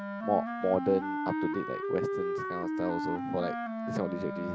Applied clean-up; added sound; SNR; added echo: none; Wind instrument, woodwind instrument; 1 dB; none.